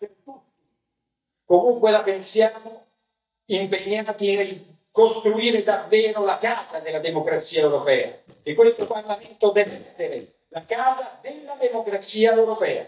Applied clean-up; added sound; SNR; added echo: neural mask model DeepFilterNet 3.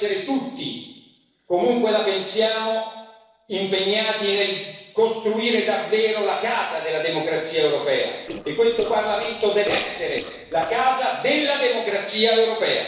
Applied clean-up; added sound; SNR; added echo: neural separator model SepFormer DNS4.